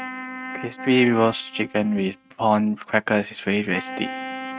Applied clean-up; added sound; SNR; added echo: neural mask model RNNoise.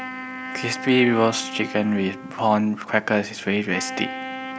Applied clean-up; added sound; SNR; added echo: none; Wind instrument, woodwind instrument; 11 dB; none.